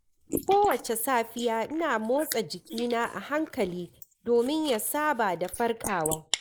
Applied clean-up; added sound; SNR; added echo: neural mask model Resemble Enhance denoiser.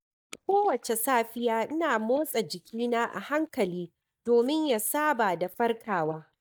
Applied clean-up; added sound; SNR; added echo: neural mask model DeepFilterNet 3.